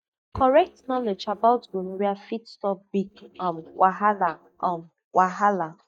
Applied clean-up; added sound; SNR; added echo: neural mask model DeepFilterNet 3.